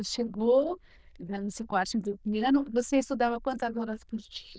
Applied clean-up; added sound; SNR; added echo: neural diffusion model UNIVERSE++.